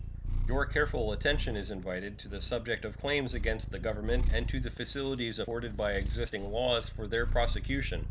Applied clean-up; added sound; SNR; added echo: none; Purr; 0 dB; none.